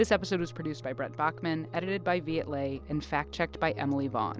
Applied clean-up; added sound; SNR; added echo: none; none; none; none.